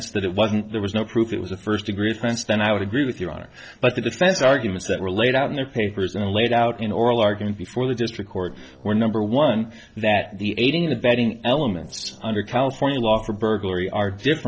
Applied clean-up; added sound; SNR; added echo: neural separator model SepFormer DNS4.